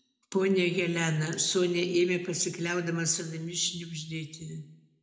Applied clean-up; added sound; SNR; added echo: none; none; none; reverberation time 0.6 s.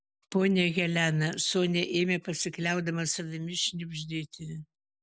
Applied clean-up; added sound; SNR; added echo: none; none; none; none.